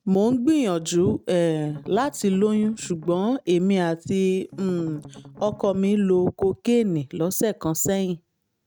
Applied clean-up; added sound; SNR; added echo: neural mask model RNNoise.